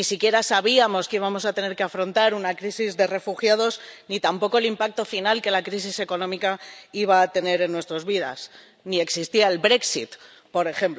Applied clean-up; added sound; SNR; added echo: none; none; none; none.